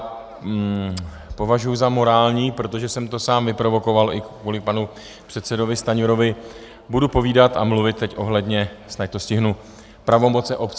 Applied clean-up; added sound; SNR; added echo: none; none; none; none.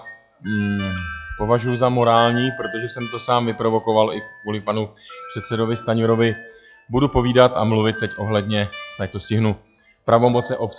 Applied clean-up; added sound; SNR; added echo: classical method log-MMSE.